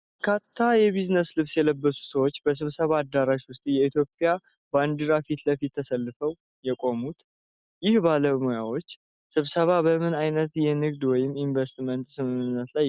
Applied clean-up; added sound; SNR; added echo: none; none; none; none.